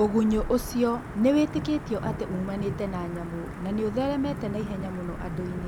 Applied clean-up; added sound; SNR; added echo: none; Thunder / Wind / Rain; 8 dB; none.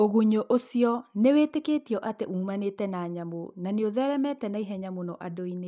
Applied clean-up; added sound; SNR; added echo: none; none; none; none.